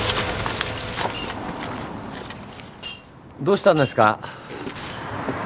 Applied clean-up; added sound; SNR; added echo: none; Shatter; 18 dB; none.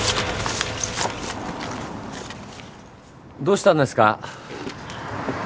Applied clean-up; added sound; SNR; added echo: none; none; none; none.